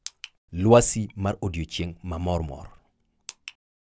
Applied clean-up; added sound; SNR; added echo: none; none; none; none.